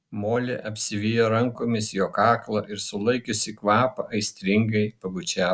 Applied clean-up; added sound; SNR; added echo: none; none; none; none.